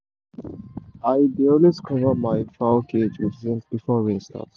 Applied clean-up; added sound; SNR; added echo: none; none; none; none.